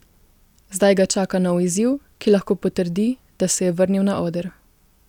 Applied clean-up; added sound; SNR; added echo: none; none; none; none.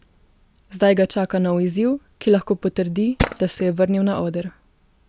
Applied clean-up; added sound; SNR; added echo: none; Tools; 2 dB; none.